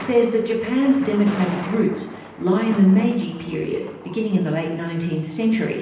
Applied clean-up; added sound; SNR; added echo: none; Thunder; 16 dB; reverberation time 0.9 s.